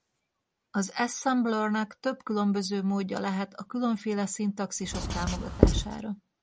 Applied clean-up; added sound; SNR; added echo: none; Writing; -3 dB; none.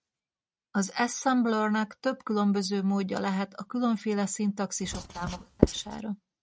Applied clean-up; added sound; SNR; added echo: neural mask model RNNoise.